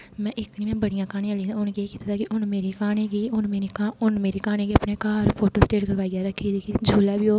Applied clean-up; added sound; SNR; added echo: none; none; none; none.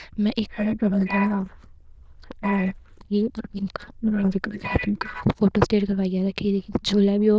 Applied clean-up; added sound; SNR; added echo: neural diffusion model UNIVERSE++.